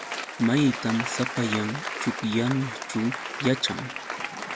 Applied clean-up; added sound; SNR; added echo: none; Applause; 6 dB; none.